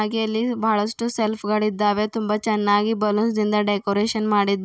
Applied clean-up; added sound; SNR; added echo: none; none; none; none.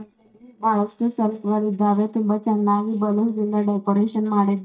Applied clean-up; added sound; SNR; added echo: neural mask model DeepFilterNet 3.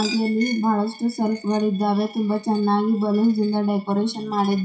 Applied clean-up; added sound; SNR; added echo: classical method WPE with log-MMSE.